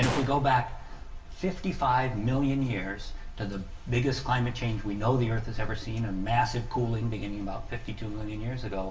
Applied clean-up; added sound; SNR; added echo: none; Gunshot, gunfire; 11 dB; reverberation time 0.2 s.